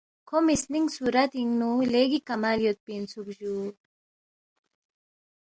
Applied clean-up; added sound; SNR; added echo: none; none; none; none.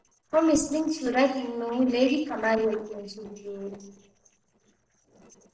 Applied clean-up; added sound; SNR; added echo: neural separator model SepFormer DNS4.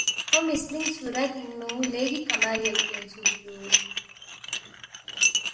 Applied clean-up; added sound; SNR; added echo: none; Dishes, pots, and pans; -3 dB; reverberation time 0.8 s.